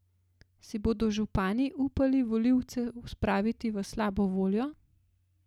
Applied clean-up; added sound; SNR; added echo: none; none; none; none.